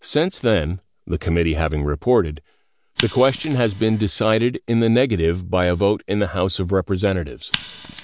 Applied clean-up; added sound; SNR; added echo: none; Scissors; 17 dB; none.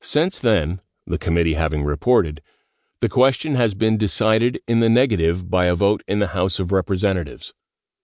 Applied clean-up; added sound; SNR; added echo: none; none; none; none.